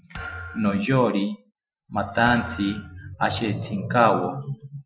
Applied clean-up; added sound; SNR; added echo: classical method Wiener filter.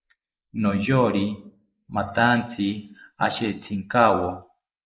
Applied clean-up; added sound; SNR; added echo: neural mask model Resemble Enhance denoiser.